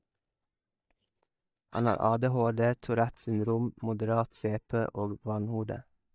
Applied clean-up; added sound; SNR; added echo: neural mask model DeepFilterNet 3.